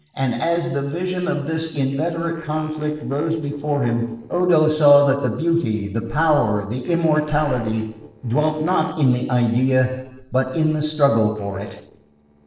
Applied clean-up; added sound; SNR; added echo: neural separator model SepFormer DNS4.